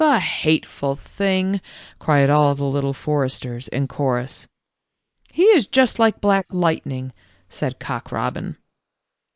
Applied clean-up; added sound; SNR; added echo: neural mask model Resemble Enhance denoiser.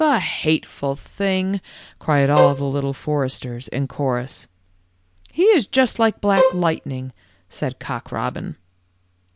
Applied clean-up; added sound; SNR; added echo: none; Bowed string instrument; 1 dB; none.